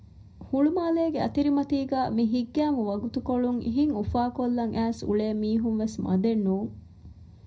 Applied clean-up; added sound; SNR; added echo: none; none; none; reverberation time 0.4 s.